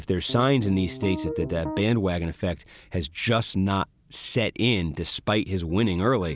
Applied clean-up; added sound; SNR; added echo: none; Piano; 9 dB; none.